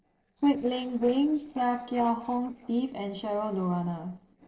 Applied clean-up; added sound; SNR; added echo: neural separator model SepFormer DNS4.